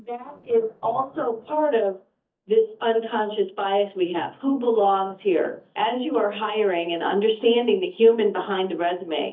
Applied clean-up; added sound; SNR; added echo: neural mask model DeepFilterNet 3.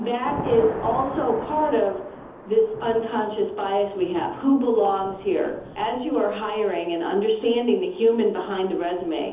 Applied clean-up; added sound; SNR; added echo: none; Thunder / Rain; 14 dB; reverberation time 0.8 s.